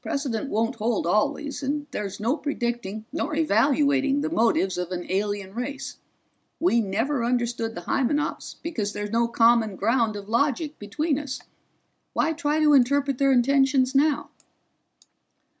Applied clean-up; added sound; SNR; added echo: none; none; none; none.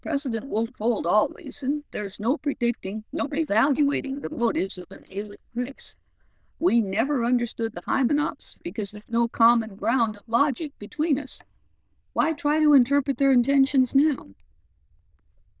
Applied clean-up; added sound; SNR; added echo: neural diffusion model UNIVERSE++.